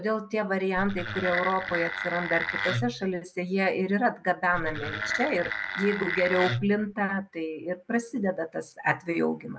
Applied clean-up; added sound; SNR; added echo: none; Wood; 4 dB; none.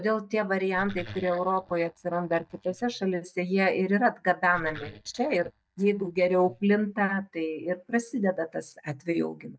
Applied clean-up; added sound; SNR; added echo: neural mask model DeepFilterNet 3.